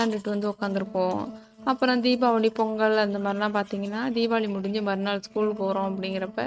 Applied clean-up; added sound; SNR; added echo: neural mask model RNNoise.